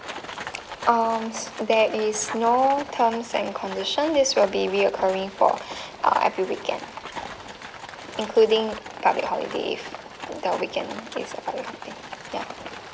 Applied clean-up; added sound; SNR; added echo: none; Livestock, farm animals, working animals; 13 dB; none.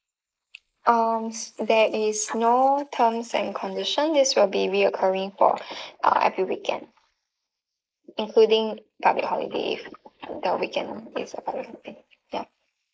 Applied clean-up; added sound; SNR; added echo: neural mask model Resemble Enhance denoiser.